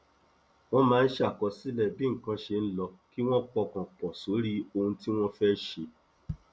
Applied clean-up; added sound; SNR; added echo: none; none; none; none.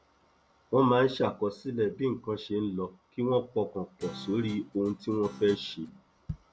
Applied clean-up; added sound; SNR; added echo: none; Guitar; 17 dB; none.